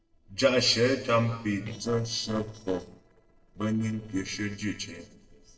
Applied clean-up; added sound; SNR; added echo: neural separator model SepFormer DNS4.